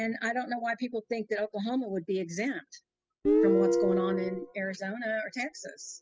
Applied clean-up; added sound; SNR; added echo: classical method spectral subtraction.